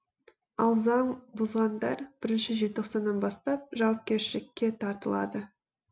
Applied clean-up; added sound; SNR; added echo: none; none; none; none.